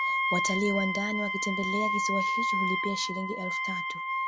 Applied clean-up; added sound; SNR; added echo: none; Wind instrument, woodwind instrument; -3 dB; none.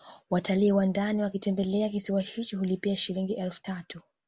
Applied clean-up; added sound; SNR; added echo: none; none; none; none.